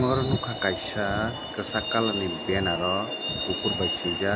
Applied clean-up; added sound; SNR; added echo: none; Truck; 4 dB; none.